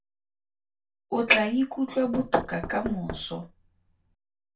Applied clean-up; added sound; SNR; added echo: none; Knock / Wood; 13 dB; reverberation time 0.2 s.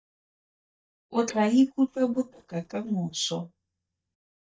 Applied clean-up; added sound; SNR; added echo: neural mask model DeepFilterNet 3.